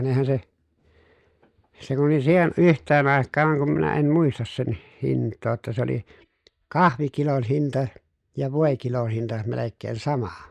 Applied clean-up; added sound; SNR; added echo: neural mask model DeepFilterNet 3.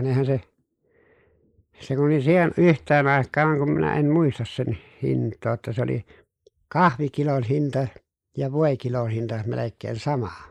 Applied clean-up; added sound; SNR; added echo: neural mask model Resemble Enhance denoiser.